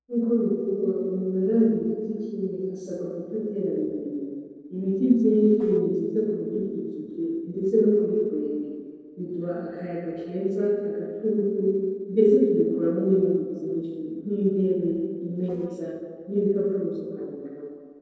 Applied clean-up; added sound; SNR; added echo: neural separator model SepFormer DNS4.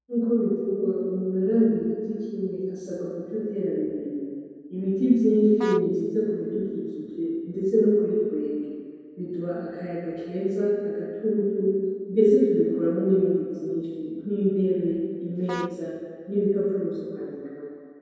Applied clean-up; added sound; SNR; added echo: none; Vehicle horn, car horn, honking; 16 dB; reverberation time 2.2 s.